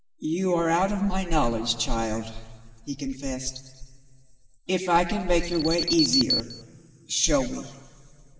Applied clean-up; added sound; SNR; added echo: none; Alarm; 2 dB; reverberation time 2.4 s.